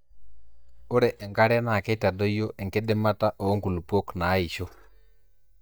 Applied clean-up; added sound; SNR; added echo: neural mask model DeepFilterNet 3.